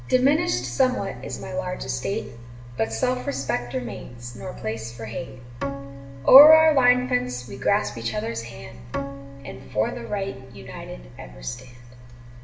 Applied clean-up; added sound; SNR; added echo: none; Bowed string instrument; 14 dB; reverberation time 0.8 s.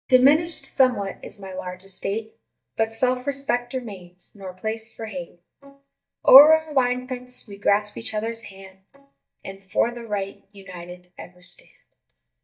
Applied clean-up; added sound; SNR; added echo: neural mask model DeepFilterNet 3.